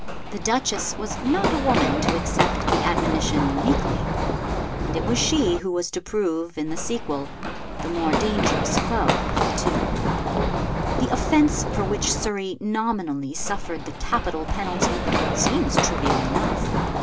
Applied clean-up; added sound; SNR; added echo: none; Run; -1 dB; none.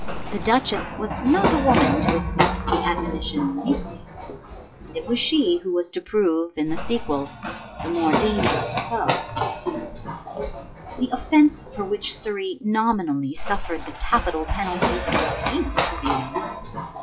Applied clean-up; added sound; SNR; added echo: classical method log-MMSE.